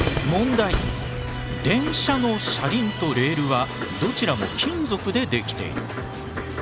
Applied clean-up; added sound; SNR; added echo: none; Cheering / Fireworks; 10 dB; none.